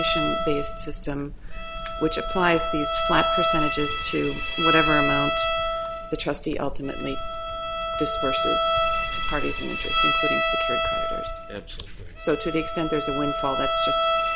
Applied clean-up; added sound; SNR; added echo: none; Bowed string instrument; -1 dB; none.